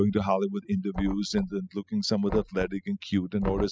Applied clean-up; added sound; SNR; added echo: classical method spectral subtraction.